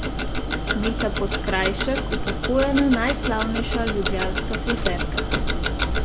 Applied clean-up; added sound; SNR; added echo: none; Tick-tock; -2 dB; none.